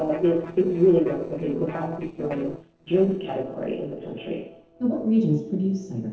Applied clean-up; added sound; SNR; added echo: neural separator model SepFormer DNS4.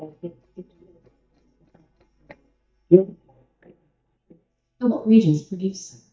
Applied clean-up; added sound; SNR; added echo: neural mask model DeepFilterNet 3.